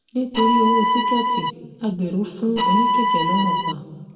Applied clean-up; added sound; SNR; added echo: none; Bowed string instrument; -4 dB; reverberation time 1.7 s.